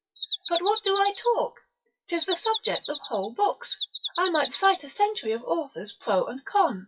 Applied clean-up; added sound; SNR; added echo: classical method WPE with log-MMSE.